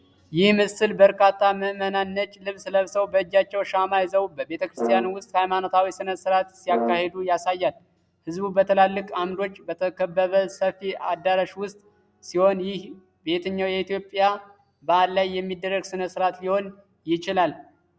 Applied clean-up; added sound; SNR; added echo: none; Brass instrument; 6 dB; none.